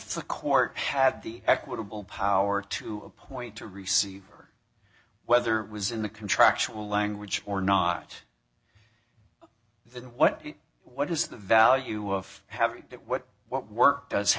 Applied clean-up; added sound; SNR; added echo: none; none; none; none.